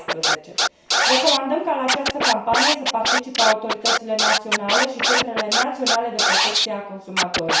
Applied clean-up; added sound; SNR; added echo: none; Scratching (performance technique); -3 dB; reverberation time 0.6 s.